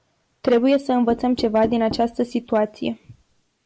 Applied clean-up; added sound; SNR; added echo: neural mask model Resemble Enhance denoiser.